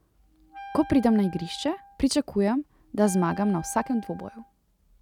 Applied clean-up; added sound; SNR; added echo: none; Wind instrument, woodwind instrument; 18 dB; none.